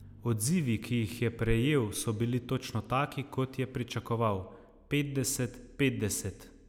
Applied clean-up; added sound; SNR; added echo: none; none; none; none.